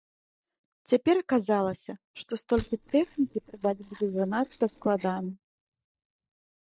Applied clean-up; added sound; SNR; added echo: neural mask model DeepFilterNet 3.